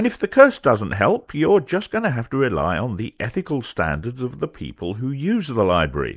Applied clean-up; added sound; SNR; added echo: none; none; none; none.